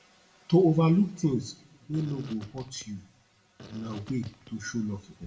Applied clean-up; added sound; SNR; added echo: none; Fart; 19 dB; reverberation time 0.4 s.